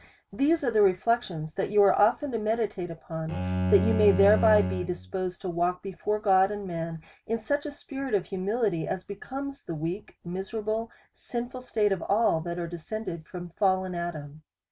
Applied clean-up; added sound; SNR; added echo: none; Bowed string instrument; 2 dB; none.